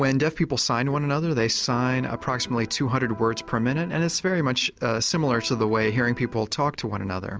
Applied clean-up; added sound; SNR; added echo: none; Electric guitar; 19 dB; none.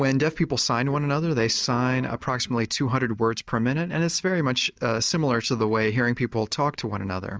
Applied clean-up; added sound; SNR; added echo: neural mask model DeepFilterNet 3.